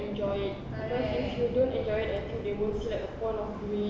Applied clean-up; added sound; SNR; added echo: none; Sliding door; 9 dB; none.